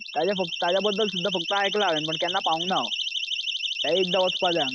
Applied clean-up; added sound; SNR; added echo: classical method Wiener filter.